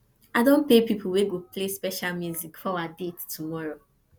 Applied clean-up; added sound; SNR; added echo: none; none; none; none.